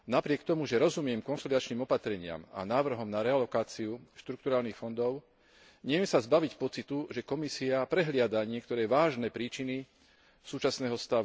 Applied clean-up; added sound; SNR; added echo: none; none; none; none.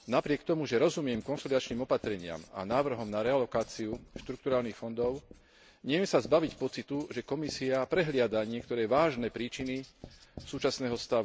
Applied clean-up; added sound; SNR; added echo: none; Writing; 19 dB; none.